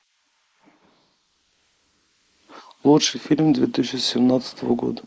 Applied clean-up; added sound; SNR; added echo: neural mask model Resemble Enhance denoiser.